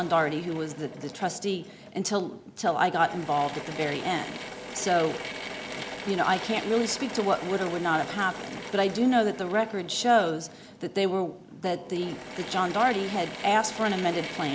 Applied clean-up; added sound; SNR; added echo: none; Drill / Mechanisms; 12 dB; none.